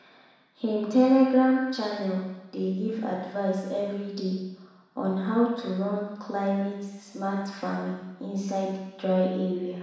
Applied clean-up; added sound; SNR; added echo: none; none; none; reverberation time 1.1 s.